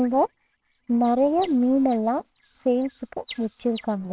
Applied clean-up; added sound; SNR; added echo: neural separator model SepFormer WHAMR!.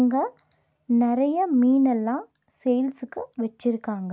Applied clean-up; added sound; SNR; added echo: none; none; none; none.